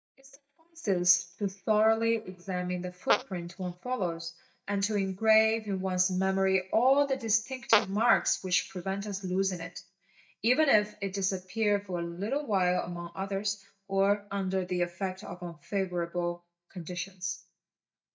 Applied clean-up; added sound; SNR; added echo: neural mask model DeepFilterNet 3.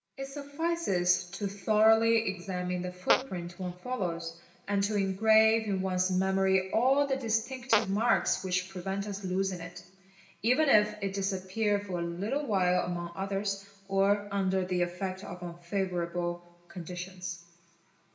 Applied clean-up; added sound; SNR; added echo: none; Fart; 5 dB; reverberation time 1.0 s.